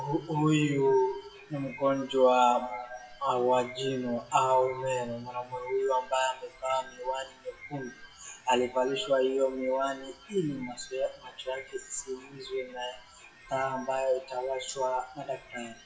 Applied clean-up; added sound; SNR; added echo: classical method WPE with log-MMSE.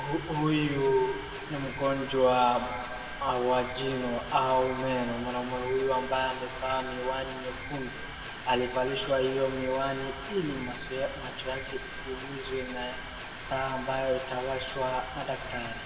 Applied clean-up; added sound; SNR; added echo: none; Mechanisms; 9 dB; reverberation time 1.6 s.